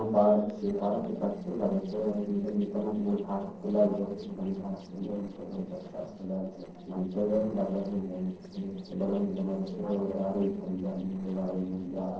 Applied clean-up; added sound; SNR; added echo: neural separator model SepFormer DNS4.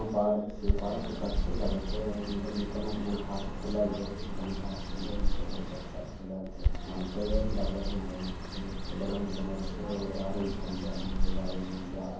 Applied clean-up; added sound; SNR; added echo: none; Bird; -3 dB; reverberation time 1.2 s.